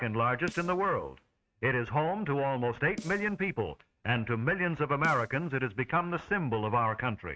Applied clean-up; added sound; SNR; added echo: neural mask model RNNoise.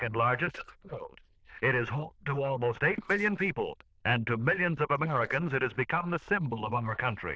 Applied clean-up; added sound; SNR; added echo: neural diffusion model UNIVERSE++.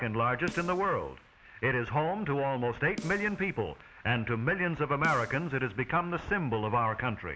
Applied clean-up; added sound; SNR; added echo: none; Snare drum; 18 dB; none.